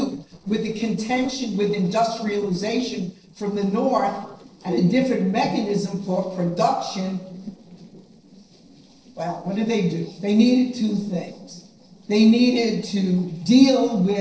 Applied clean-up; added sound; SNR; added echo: neural separator model SepFormer DNS4.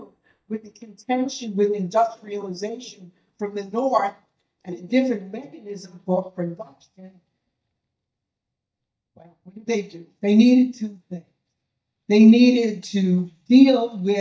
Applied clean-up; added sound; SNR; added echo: neural mask model DeepFilterNet 3.